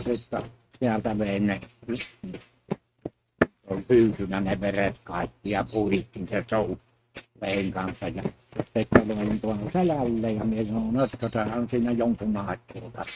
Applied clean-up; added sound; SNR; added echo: neural mask model RNNoise.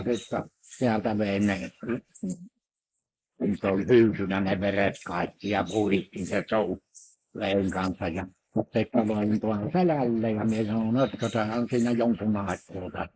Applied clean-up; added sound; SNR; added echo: neural mask model Resemble Enhance denoiser.